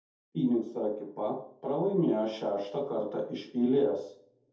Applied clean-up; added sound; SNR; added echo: none; none; none; reverberation time 0.5 s.